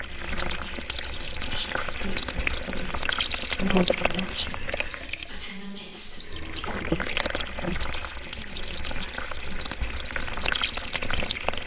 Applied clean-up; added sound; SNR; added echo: neural separator model SepFormer WHAMR!.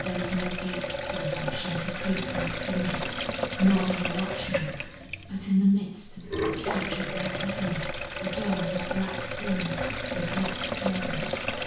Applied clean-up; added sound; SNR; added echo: none; Sink (filling or washing); 1 dB; reverberation time 0.6 s.